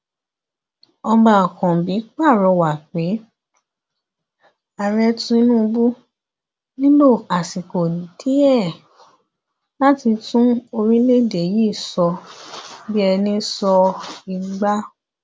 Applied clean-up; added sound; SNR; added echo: none; none; none; none.